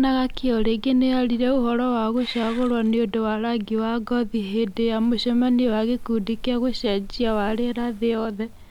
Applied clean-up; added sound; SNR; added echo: none; Meow / Purr; 12 dB; none.